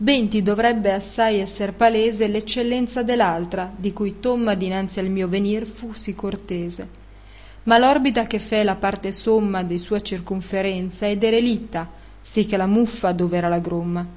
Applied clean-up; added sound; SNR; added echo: none; none; none; none.